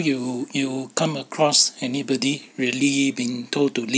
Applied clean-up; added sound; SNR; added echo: none; none; none; none.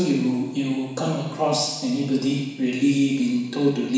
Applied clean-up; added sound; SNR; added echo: none; none; none; reverberation time 1.1 s.